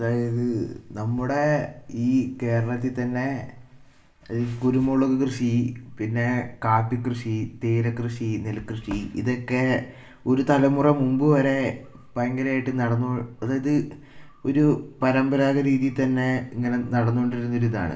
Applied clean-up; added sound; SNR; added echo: none; none; none; reverberation time 0.5 s.